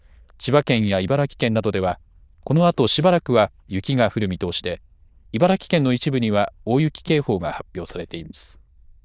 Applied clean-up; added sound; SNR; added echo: neural diffusion model UNIVERSE++.